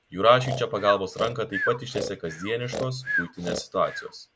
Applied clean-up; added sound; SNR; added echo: none; Breathing; 7 dB; none.